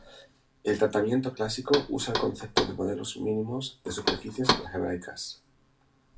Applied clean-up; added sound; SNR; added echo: none; Knock; 5 dB; reverberation time 0.2 s.